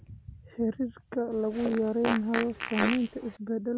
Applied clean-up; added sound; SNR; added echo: none; Fart; 5 dB; none.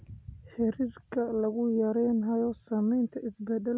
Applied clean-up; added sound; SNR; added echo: none; none; none; none.